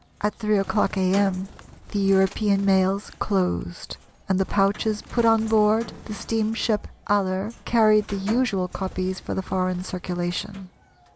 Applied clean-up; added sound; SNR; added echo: none; Bird; 19 dB; none.